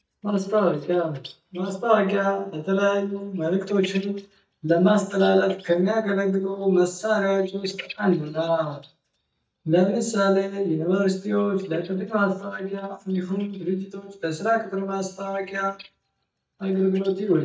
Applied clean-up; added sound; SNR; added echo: neural mask model DeepFilterNet 3.